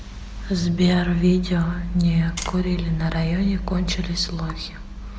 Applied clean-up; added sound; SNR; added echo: none; Tap; 12 dB; none.